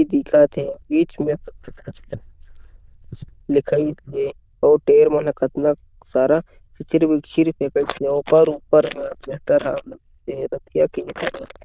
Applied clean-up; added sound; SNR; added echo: neural diffusion model UNIVERSE++.